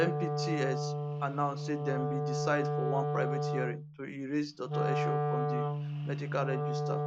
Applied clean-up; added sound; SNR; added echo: none; Wind instrument, woodwind instrument; -3 dB; none.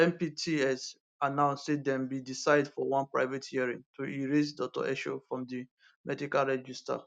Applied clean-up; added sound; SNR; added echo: none; none; none; none.